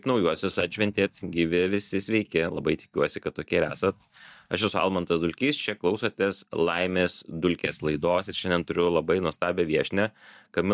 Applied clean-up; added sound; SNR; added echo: neural mask model DeepFilterNet 3.